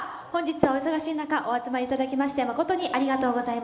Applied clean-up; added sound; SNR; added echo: none; Tap; 1 dB; none.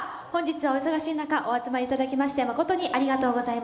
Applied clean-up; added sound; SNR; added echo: none; none; none; none.